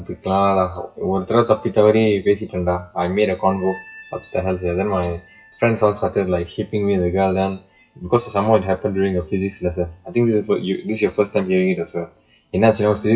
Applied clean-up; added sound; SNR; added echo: classical method WPE with log-MMSE.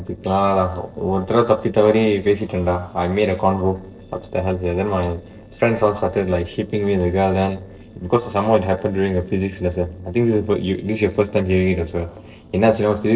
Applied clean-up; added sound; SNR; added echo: neural separator model SepFormer DNS4.